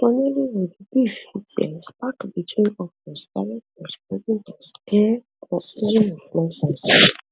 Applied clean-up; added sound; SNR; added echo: none; none; none; none.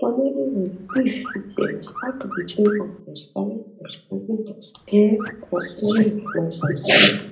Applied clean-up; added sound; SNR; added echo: none; Alarm / Car; 15 dB; reverberation time 0.4 s.